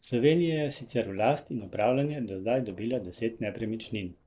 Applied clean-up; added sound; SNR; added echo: neural separator model SepFormer DNS4.